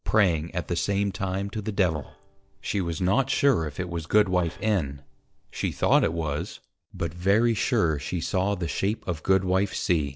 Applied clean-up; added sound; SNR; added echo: neural separator model SepFormer DNS4.